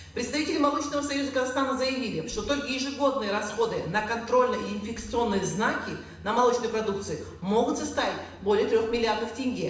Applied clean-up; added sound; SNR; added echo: none; none; none; reverberation time 0.8 s.